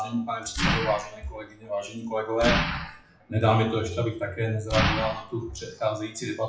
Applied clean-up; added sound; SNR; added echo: classical method WPE with log-MMSE.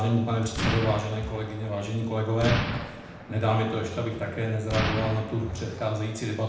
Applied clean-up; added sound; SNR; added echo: none; Explosion; 6 dB; reverberation time 0.9 s.